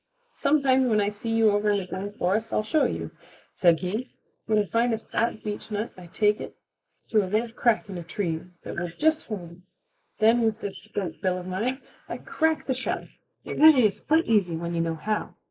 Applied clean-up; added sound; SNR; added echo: neural mask model Resemble Enhance denoiser.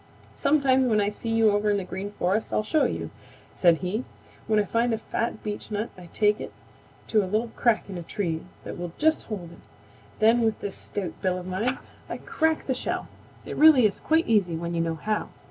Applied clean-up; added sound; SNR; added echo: none; none; none; none.